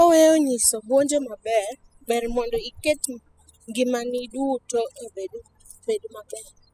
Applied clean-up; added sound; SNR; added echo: classical method spectral subtraction.